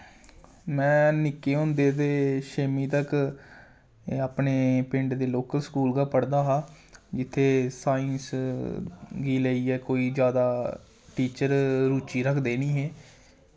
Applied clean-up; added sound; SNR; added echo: none; none; none; none.